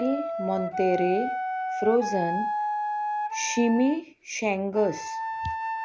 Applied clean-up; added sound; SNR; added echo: none; Wind instrument, woodwind instrument; 3 dB; none.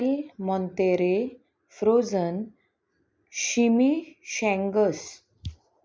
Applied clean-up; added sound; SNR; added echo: none; none; none; none.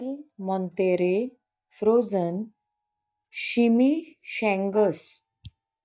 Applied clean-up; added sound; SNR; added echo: neural mask model DeepFilterNet 3.